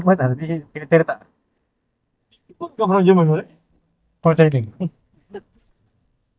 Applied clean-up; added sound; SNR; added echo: neural mask model DeepFilterNet 3.